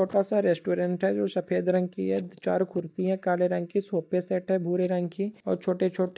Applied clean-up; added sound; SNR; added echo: neural mask model DeepFilterNet 3.